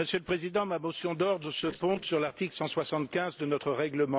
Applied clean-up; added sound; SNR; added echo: neural separator model SepFormer DNS4.